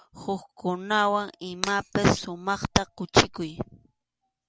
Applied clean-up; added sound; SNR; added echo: none; Shatter; 9 dB; none.